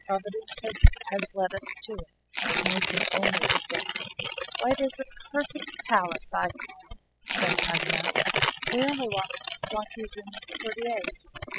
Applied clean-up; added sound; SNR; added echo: classical method spectral subtraction.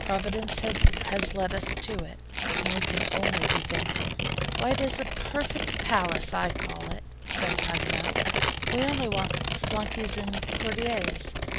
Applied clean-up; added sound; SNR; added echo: none; Tearing; -1 dB; none.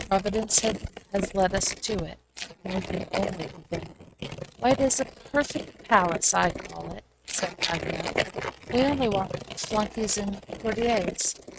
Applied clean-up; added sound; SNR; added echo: neural mask model RNNoise.